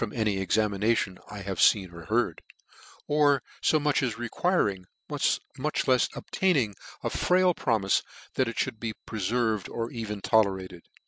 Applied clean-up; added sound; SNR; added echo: none; none; none; none.